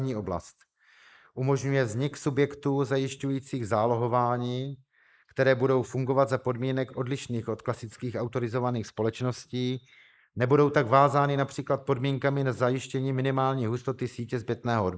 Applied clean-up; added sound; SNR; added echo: neural mask model Resemble Enhance denoiser.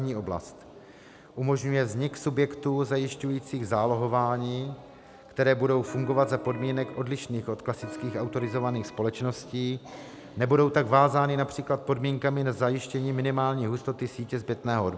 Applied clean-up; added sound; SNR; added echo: none; Electric guitar; 13 dB; none.